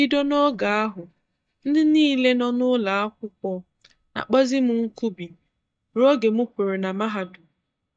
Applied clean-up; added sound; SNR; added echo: neural mask model DeepFilterNet 3.